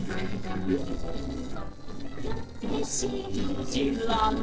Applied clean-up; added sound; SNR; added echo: neural separator model SepFormer DNS4.